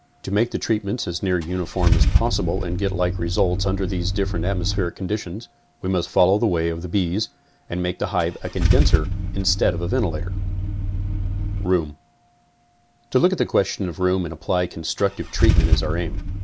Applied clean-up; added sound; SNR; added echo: none; Idling / Engine starting / Car; 0 dB; none.